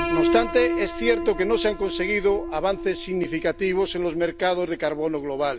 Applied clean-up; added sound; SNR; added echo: none; Piano; 5 dB; none.